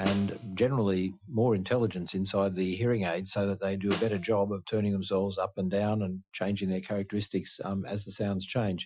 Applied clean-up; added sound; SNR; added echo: classical method Wiener filter.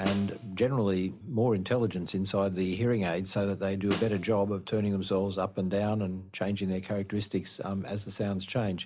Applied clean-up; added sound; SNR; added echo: none; Snare drum; 14 dB; none.